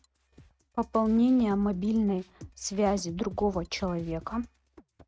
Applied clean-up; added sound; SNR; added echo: neural mask model RNNoise.